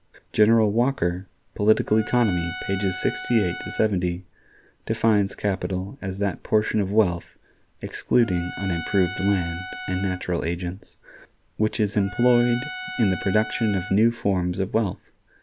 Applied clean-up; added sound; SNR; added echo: none; Trumpet; 13 dB; none.